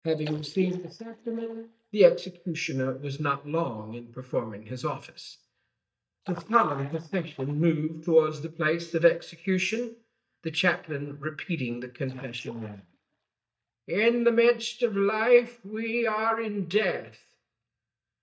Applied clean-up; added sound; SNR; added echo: neural mask model DeepFilterNet 3.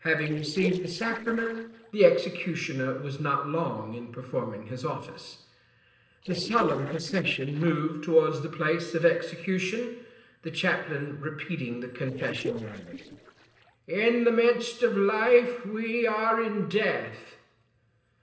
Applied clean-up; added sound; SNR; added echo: neural separator model SepFormer DNS4.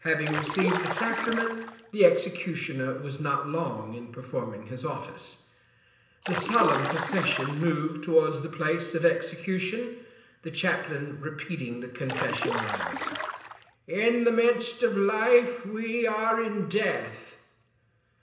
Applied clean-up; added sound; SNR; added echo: none; Stream; 4 dB; reverberation time 0.9 s.